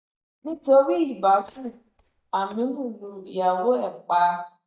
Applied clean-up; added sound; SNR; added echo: neural mask model DeepFilterNet 3.